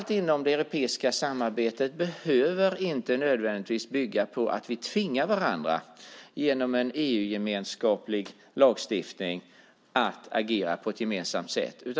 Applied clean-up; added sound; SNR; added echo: none; none; none; none.